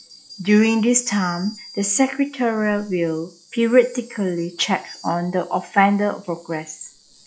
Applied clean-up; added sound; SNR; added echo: classical method log-MMSE.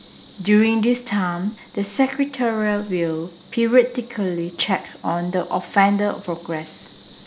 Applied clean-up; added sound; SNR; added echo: none; Insect; 11 dB; none.